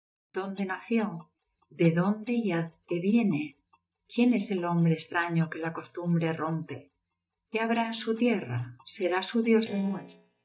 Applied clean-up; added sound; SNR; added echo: neural mask model DeepFilterNet 3.